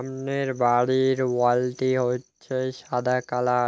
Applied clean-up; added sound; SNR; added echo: none; none; none; none.